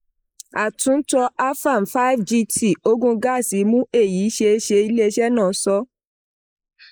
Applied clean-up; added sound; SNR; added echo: neural mask model Resemble Enhance denoiser.